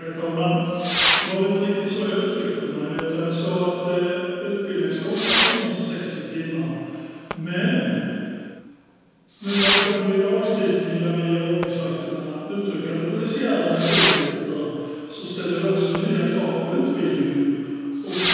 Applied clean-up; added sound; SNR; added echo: none; Whoosh, swoosh, swish / Fireworks; 3 dB; reverberation time 2.1 s.